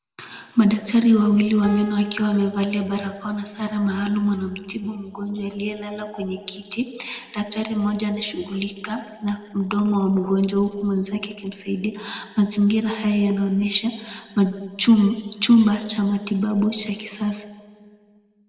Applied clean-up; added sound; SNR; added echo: neural separator model SepFormer DNS4.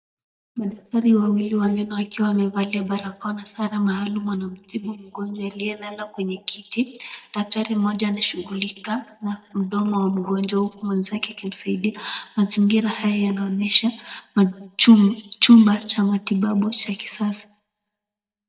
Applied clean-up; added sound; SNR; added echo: neural mask model DeepFilterNet 3.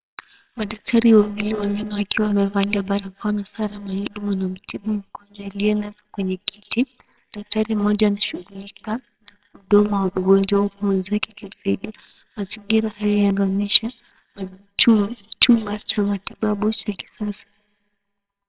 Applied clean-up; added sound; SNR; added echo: neural separator model SepFormer WHAMR!.